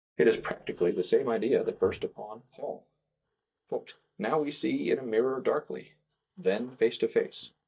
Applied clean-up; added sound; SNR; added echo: neural mask model DeepFilterNet 3.